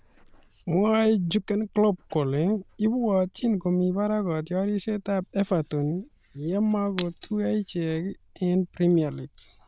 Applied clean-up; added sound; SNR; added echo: neural diffusion model UNIVERSE++.